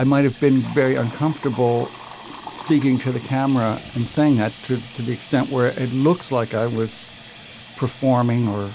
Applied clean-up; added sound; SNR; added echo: none; Sink (filling or washing) / Water tap, faucet; 16 dB; none.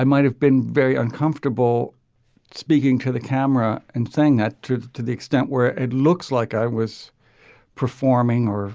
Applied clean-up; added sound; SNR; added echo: none; none; none; none.